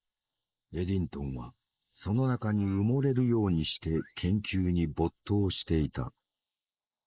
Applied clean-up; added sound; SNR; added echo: neural mask model Resemble Enhance denoiser.